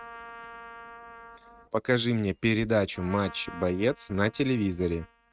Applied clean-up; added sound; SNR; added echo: neural mask model RNNoise.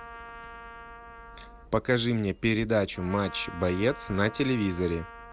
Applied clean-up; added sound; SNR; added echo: none; Trumpet; 16 dB; none.